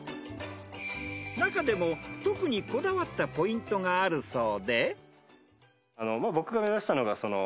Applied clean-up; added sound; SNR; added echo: none; none; none; none.